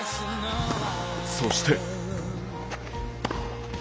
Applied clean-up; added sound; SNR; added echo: none; none; none; none.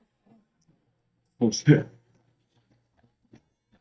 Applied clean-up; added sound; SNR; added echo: neural mask model DeepFilterNet 3.